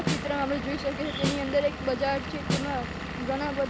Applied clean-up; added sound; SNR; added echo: none; Snare drum + Engine / Vehicle; 3 dB; none.